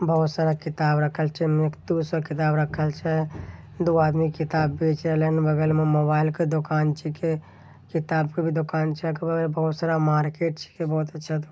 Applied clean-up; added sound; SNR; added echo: none; none; none; none.